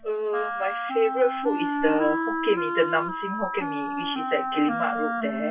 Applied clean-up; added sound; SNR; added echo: classical method WPE with log-MMSE.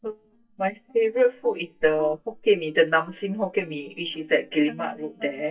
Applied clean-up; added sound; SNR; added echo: neural mask model DeepFilterNet 3.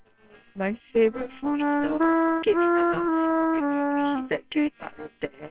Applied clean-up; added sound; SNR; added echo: neural separator model SepFormer WHAMR!.